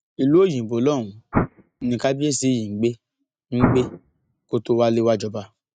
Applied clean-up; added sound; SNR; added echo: neural mask model RNNoise.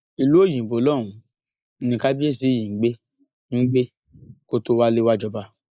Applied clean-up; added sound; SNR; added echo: neural mask model Resemble Enhance denoiser.